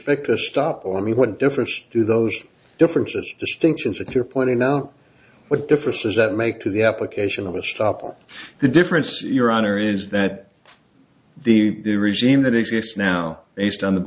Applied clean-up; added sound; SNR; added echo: none; none; none; none.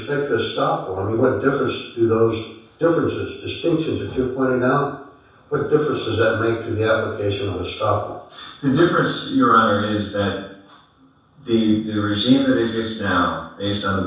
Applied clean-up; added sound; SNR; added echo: none; none; none; reverberation time 0.7 s.